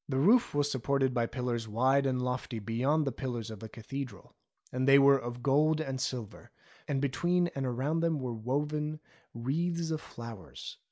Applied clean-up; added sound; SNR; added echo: none; none; none; none.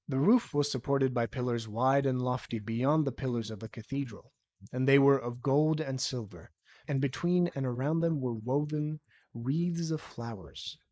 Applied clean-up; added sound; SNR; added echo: neural mask model Resemble Enhance denoiser.